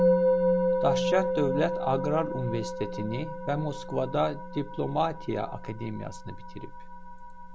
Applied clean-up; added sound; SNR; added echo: none; Musical instrument; -1 dB; none.